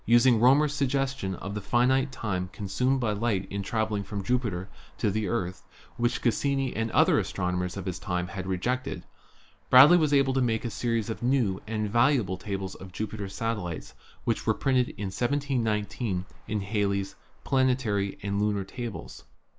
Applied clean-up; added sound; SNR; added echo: none; Traffic noise, roadway noise; 17 dB; none.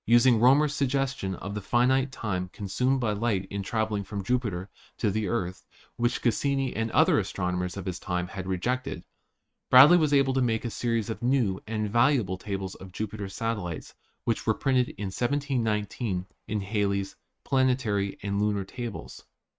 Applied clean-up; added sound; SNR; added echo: neural mask model RNNoise.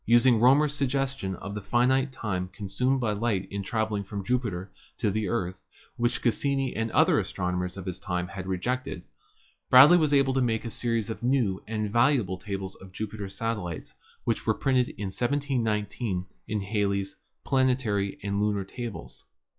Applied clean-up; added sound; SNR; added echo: classical method log-MMSE.